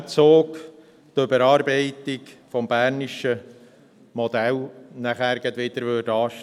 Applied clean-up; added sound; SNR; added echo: none; none; none; none.